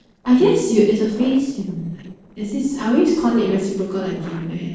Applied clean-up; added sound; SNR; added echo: neural separator model SepFormer DNS4.